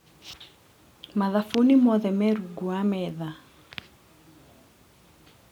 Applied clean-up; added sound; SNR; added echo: none; none; none; none.